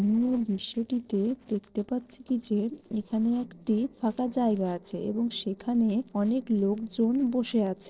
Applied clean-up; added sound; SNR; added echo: neural separator model SepFormer DNS4.